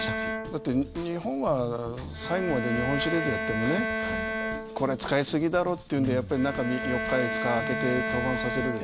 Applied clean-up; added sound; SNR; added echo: none; Bowed string instrument; 4 dB; none.